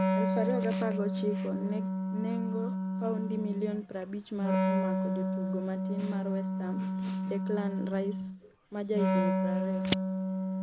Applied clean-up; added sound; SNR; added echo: none; Wind instrument, woodwind instrument; -5 dB; none.